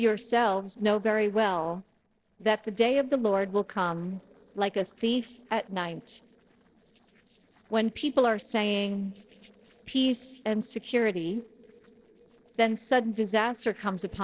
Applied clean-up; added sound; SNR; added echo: neural separator model SepFormer DNS4.